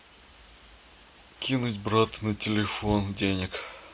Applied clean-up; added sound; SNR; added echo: none; none; none; none.